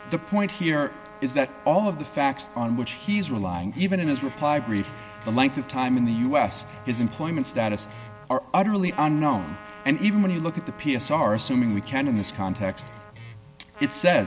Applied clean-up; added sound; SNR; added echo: none; Guitar + Trumpet; 17 dB; none.